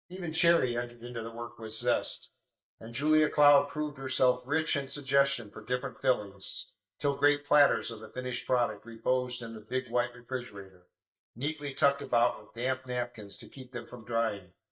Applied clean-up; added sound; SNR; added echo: neural mask model DeepFilterNet 3.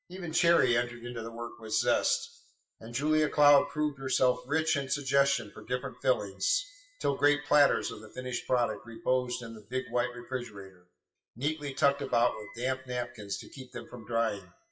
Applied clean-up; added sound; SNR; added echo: classical method WPE with log-MMSE.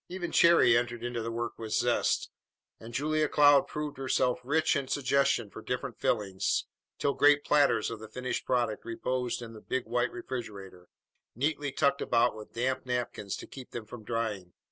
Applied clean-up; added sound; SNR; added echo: none; none; none; none.